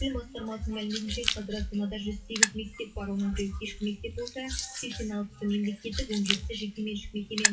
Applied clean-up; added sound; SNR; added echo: classical method WPE with log-MMSE.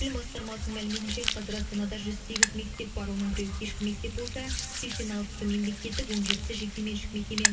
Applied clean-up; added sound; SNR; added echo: none; Hands; 2 dB; reverberation time 2.9 s.